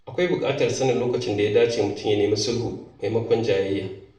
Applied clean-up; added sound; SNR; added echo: none; none; none; reverberation time 0.6 s.